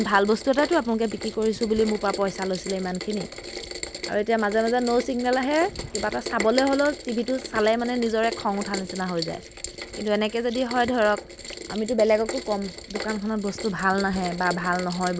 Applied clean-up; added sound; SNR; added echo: none; Rain; 11 dB; none.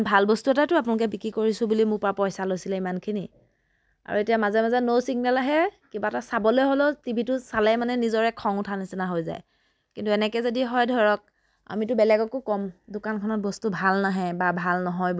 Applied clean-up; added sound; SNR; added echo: none; none; none; none.